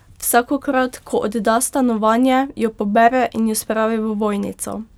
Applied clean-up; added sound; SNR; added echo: none; none; none; none.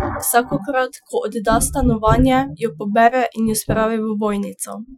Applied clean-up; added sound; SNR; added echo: classical method Wiener filter.